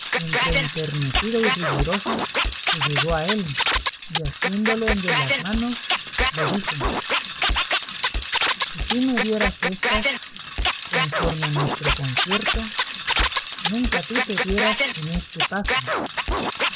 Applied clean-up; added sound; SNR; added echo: none; Scratching (performance technique) + Bicycle; -4 dB; none.